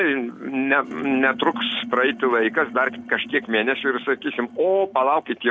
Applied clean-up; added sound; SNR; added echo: none; Sink (filling or washing); 16 dB; none.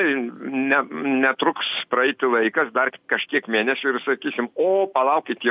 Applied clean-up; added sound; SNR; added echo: none; none; none; none.